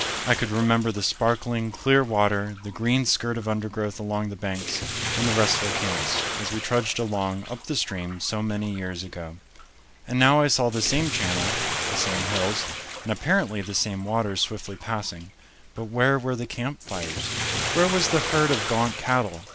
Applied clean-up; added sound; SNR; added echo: none; Bathtub (filling or washing); 7 dB; none.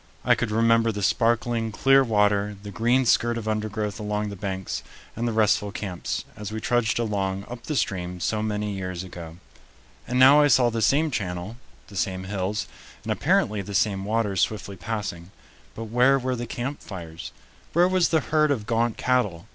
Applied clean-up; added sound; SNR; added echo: none; none; none; none.